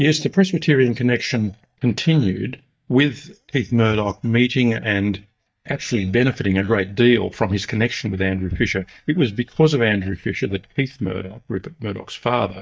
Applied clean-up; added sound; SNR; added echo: neural mask model DeepFilterNet 3.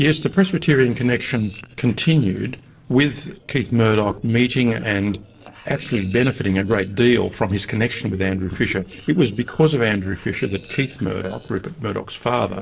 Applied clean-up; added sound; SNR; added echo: neural separator model SepFormer DNS4.